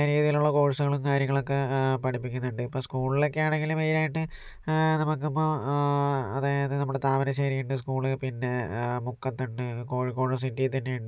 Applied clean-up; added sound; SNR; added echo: none; none; none; none.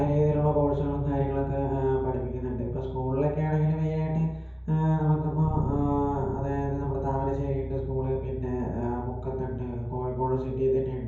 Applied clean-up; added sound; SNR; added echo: none; Bass guitar; 8 dB; reverberation time 0.9 s.